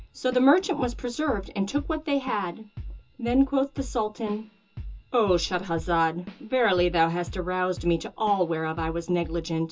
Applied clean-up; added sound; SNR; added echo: none; Drum / Drum kit; 14 dB; reverberation time 0.2 s.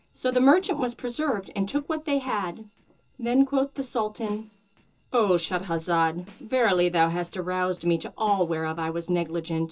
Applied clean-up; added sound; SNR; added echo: neural separator model SepFormer DNS4.